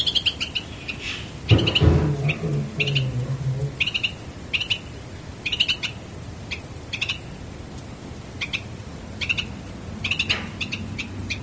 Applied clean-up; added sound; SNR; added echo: none; Bird; 1 dB; reverberation time 0.6 s.